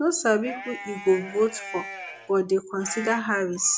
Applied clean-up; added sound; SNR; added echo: none; Livestock, farm animals, working animals; 14 dB; none.